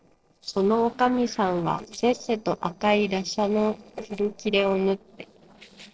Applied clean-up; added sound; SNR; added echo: neural separator model SepFormer DNS4.